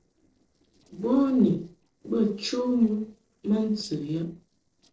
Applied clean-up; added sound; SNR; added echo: neural separator model SepFormer DNS4.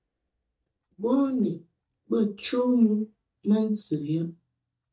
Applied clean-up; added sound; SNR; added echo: neural mask model DeepFilterNet 3.